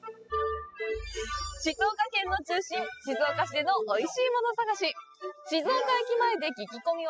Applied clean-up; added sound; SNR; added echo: classical method spectral subtraction.